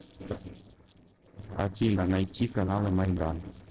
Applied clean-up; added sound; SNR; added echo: neural separator model SepFormer DNS4.